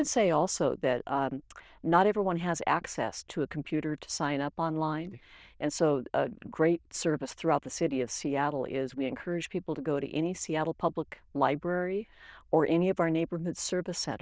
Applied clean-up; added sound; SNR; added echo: neural diffusion model UNIVERSE++.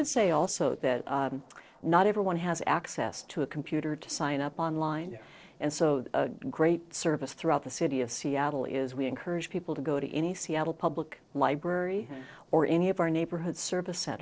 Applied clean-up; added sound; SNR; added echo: neural separator model SepFormer DNS4.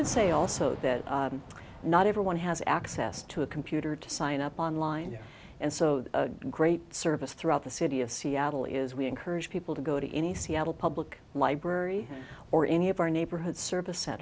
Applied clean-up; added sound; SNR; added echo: none; Thunder / Rain; 17 dB; none.